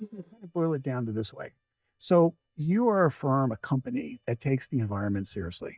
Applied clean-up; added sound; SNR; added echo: neural mask model DeepFilterNet 3.